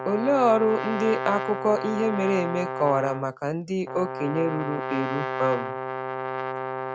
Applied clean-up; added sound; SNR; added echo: none; Brass instrument; 5 dB; none.